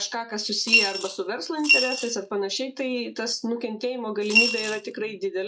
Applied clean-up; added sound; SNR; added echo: classical method log-MMSE.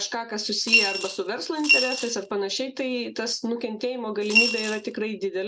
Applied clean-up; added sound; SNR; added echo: none; Coin (dropping) / Glass; -4 dB; none.